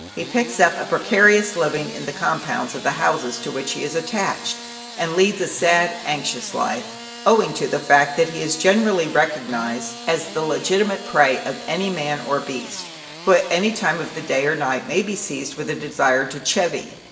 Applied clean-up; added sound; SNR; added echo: none; Engine starting / Sawing; 15 dB; reverberation time 0.9 s.